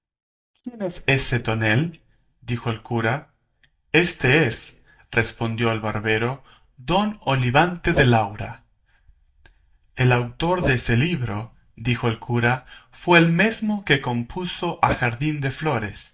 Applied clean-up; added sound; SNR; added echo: neural mask model DeepFilterNet 3.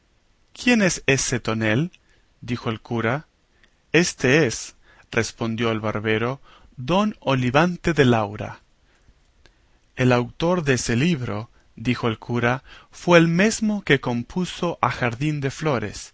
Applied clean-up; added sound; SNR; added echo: none; none; none; none.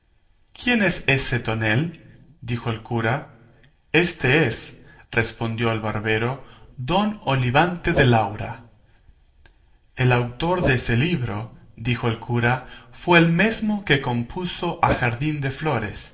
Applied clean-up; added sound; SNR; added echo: neural separator model SepFormer DNS4.